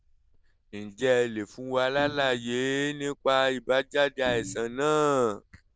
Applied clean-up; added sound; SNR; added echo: neural diffusion model UNIVERSE++.